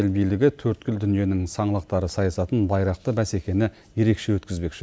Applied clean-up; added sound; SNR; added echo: none; none; none; none.